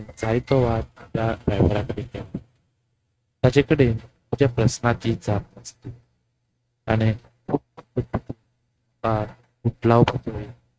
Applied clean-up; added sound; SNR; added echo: neural mask model RNNoise.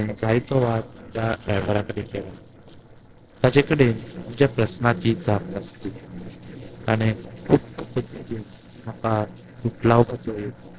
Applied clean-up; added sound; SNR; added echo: neural separator model SepFormer DNS4.